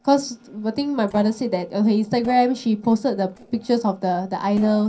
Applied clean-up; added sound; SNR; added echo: neural separator model SepFormer DNS4.